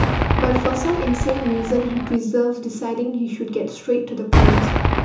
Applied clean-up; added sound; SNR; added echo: none; Cheering / Fireworks; -1 dB; reverberation time 0.6 s.